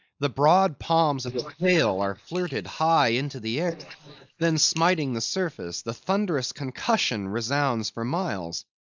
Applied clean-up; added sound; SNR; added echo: neural mask model Resemble Enhance denoiser.